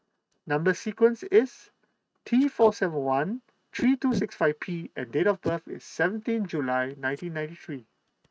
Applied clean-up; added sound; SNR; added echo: neural mask model RNNoise.